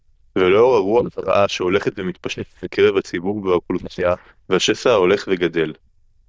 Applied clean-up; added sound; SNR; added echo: neural diffusion model UNIVERSE++.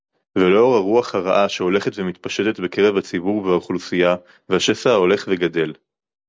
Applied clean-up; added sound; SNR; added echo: none; none; none; none.